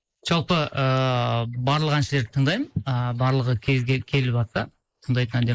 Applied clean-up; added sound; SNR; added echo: neural mask model Resemble Enhance denoiser.